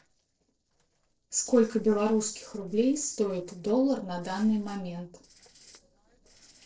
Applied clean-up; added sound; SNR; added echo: neural separator model SepFormer DNS4.